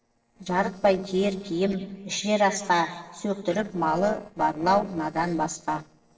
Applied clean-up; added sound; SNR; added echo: neural separator model SepFormer DNS4.